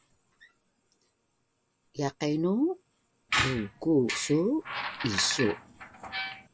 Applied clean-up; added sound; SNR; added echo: none; Squeak; 3 dB; none.